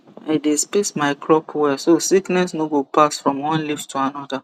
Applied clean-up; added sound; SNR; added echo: none; none; none; none.